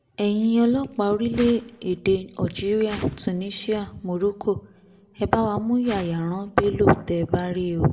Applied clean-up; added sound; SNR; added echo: none; Whoosh, swoosh, swish; 16 dB; reverberation time 1.1 s.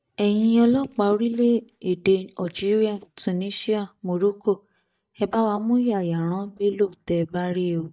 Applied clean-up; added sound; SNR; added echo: neural mask model DeepFilterNet 3.